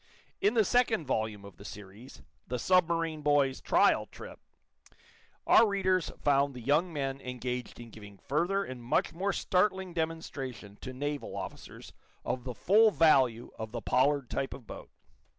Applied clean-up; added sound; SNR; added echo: none; none; none; none.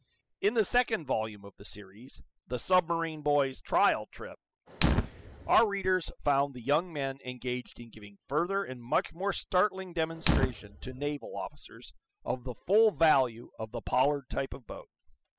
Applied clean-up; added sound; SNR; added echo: classical method spectral subtraction.